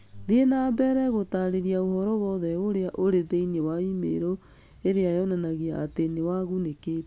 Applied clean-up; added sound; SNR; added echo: none; none; none; none.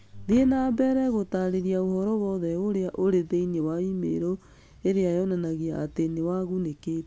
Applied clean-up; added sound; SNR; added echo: none; Boom; 19 dB; none.